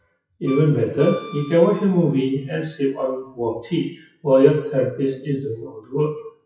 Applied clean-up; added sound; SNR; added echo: classical method WPE with log-MMSE.